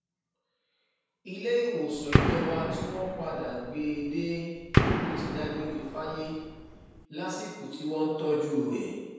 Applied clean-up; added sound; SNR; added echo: none; Gunshot, gunfire; -3 dB; reverberation time 1.2 s.